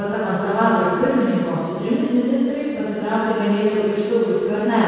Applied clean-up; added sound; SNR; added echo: none; none; none; reverberation time 2.2 s.